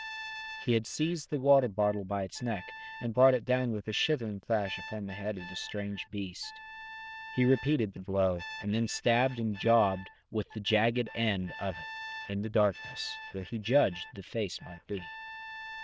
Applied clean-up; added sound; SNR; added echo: neural diffusion model UNIVERSE++.